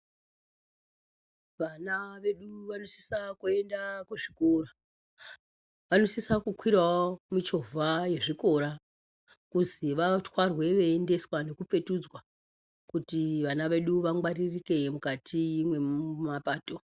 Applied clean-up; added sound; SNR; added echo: none; none; none; none.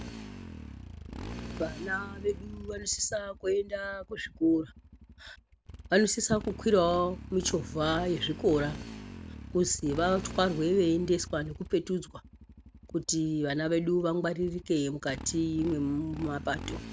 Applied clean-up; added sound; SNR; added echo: none; Motorcycle; 13 dB; none.